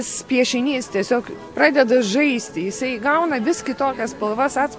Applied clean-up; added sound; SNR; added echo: none; none; none; none.